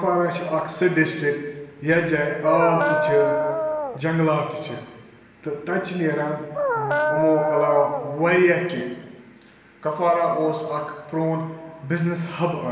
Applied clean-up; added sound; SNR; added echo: none; Dog; 0 dB; reverberation time 1.3 s.